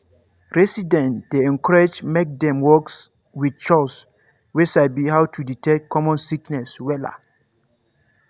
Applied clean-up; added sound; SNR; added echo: none; none; none; none.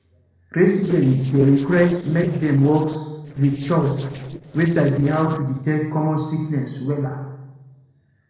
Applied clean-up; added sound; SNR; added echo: neural separator model SepFormer DNS4.